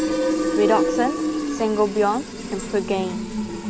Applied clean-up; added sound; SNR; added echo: none; Fill (with liquid); 0 dB; none.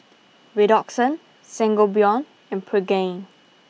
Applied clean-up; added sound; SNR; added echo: none; none; none; none.